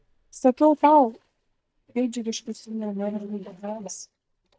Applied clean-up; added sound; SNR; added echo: neural mask model DeepFilterNet 3.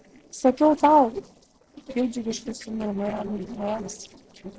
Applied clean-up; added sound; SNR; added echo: neural separator model SepFormer DNS4.